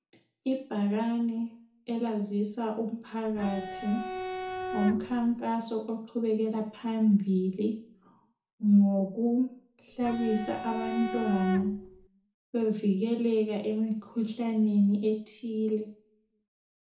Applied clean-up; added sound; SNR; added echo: none; Bowed string instrument; 7 dB; reverberation time 0.5 s.